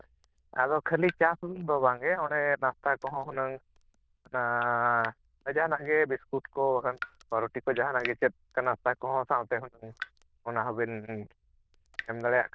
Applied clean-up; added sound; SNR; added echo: neural diffusion model UNIVERSE++.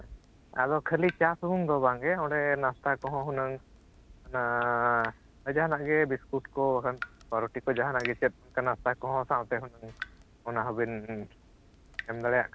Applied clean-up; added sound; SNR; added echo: none; Drip / Water tap, faucet; 19 dB; none.